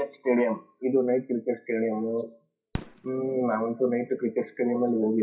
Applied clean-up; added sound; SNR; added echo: classical method WPE with log-MMSE.